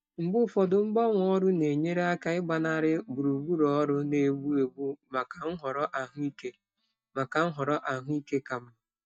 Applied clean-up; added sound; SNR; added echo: neural mask model DeepFilterNet 3.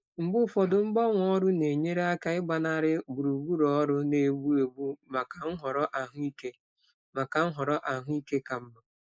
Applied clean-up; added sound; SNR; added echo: neural mask model Resemble Enhance denoiser.